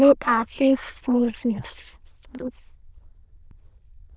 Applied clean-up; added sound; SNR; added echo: neural diffusion model UNIVERSE++.